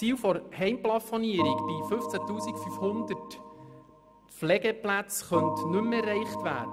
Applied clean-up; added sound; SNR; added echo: none; Organ; 5 dB; none.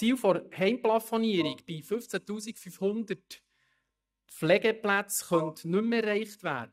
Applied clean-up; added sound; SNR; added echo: neural mask model DeepFilterNet 3.